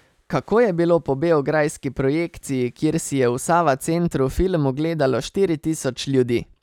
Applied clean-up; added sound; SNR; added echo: none; none; none; none.